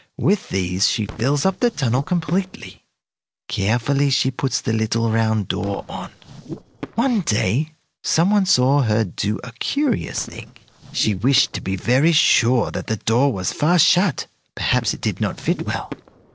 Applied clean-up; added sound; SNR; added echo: neural separator model SepFormer DNS4.